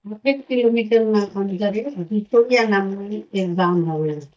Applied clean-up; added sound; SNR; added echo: neural mask model DeepFilterNet 3.